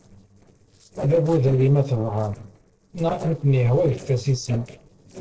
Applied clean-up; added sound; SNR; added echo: neural separator model SepFormer DNS4.